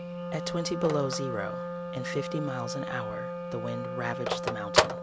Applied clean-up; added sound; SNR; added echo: none; Telephone + Wind instrument, woodwind instrument; -2 dB; none.